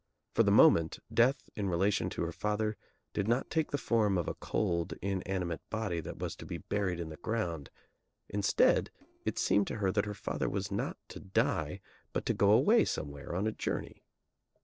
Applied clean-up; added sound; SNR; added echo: neural separator model SepFormer DNS4.